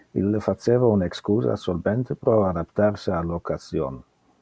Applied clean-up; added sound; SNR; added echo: none; none; none; none.